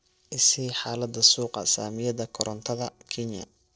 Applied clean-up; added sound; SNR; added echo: neural separator model SepFormer DNS4.